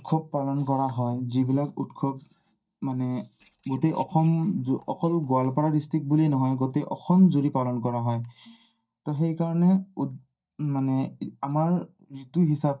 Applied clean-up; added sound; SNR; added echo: neural mask model DeepFilterNet 3.